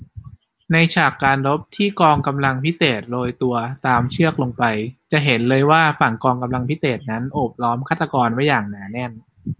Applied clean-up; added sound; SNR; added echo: none; none; none; none.